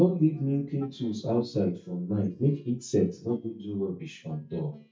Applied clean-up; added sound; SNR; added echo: neural mask model DeepFilterNet 3.